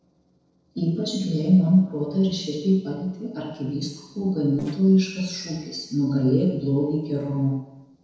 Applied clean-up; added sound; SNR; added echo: neural separator model SepFormer DNS4.